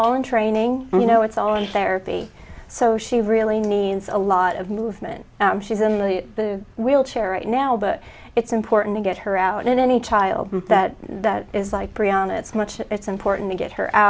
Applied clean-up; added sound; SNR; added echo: none; none; none; none.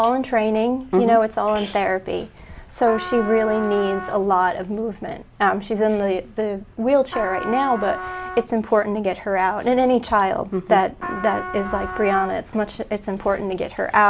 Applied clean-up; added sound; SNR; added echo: none; Trumpet; 11 dB; none.